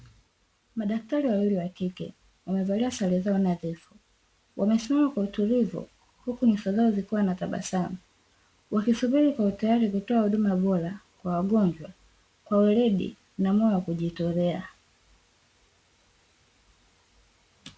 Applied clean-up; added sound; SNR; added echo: none; none; none; none.